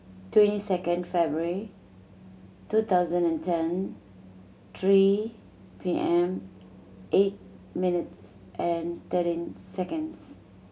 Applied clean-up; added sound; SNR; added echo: none; none; none; none.